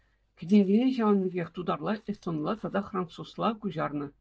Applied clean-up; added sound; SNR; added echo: neural mask model DeepFilterNet 3.